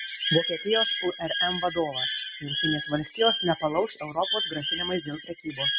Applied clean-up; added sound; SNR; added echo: none; Bird; 1 dB; none.